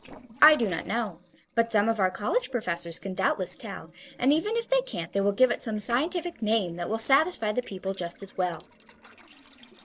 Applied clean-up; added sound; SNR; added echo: neural separator model SepFormer DNS4.